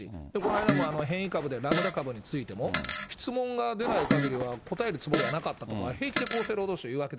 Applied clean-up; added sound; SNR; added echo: none; Fart; 0 dB; none.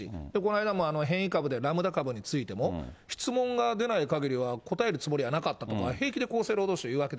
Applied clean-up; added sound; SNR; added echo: none; none; none; none.